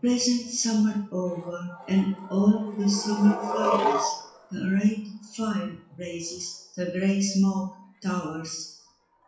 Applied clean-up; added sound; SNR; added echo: classical method WPE with log-MMSE.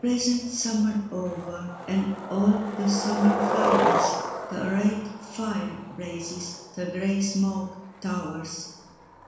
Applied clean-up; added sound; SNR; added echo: none; Skateboard; 4 dB; reverberation time 1.1 s.